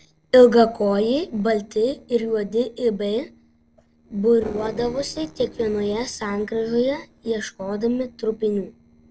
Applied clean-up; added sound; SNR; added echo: neural separator model SepFormer DNS4.